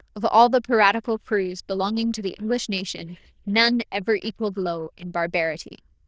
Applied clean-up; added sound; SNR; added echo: neural diffusion model UNIVERSE++.